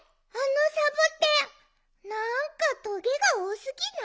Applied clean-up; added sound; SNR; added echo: none; none; none; none.